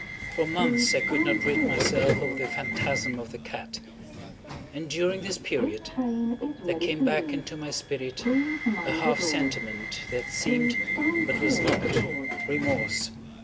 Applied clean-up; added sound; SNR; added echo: none; Subway, metro, underground / Alarm; -3 dB; none.